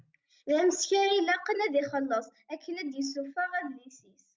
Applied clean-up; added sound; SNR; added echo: none; none; none; none.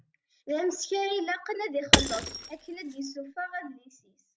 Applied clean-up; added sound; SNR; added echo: none; Shatter / Crushing; -5 dB; none.